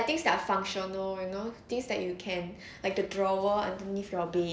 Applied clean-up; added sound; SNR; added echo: none; none; none; none.